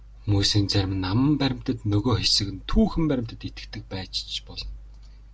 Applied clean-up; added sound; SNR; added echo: none; none; none; none.